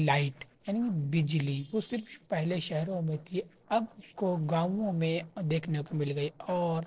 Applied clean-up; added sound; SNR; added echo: neural separator model SepFormer DNS4.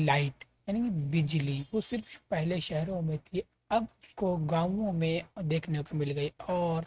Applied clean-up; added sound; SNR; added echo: neural mask model RNNoise.